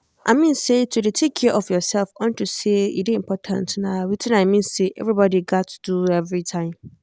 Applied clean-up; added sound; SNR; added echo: none; none; none; none.